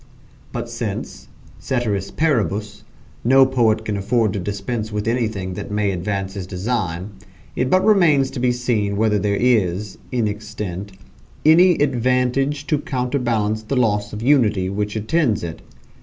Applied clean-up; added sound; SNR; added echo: none; none; none; none.